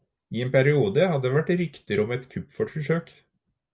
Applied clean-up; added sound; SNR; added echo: none; none; none; none.